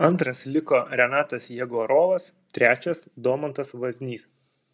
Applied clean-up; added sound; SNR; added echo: none; none; none; none.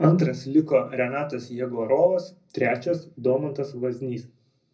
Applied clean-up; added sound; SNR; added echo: none; none; none; reverberation time 0.4 s.